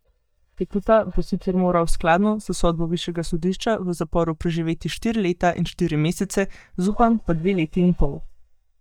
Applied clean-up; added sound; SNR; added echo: neural mask model DeepFilterNet 3.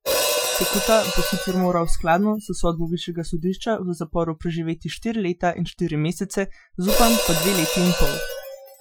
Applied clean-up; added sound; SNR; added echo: classical method Wiener filter.